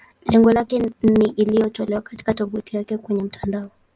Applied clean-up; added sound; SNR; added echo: none; none; none; none.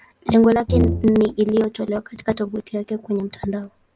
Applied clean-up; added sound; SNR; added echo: none; Brass instrument; 1 dB; none.